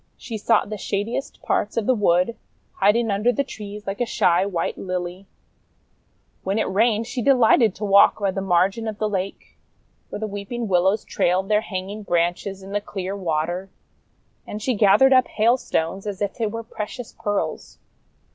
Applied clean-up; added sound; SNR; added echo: none; none; none; none.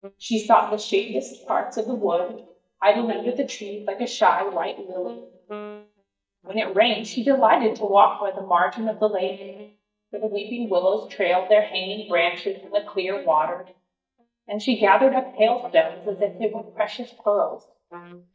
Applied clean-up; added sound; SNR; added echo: neural mask model DeepFilterNet 3.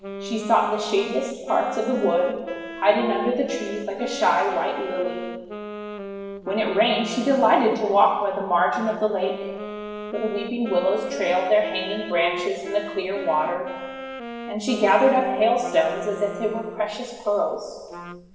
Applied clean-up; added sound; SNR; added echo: none; Wind instrument, woodwind instrument; 12 dB; reverberation time 1.2 s.